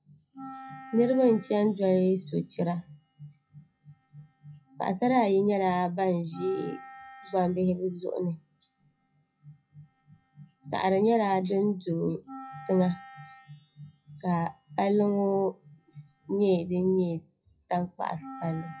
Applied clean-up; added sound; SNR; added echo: classical method WPE with log-MMSE.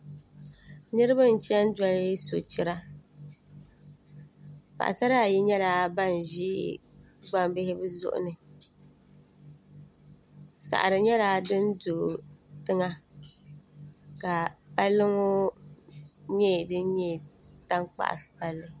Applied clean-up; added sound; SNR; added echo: none; none; none; none.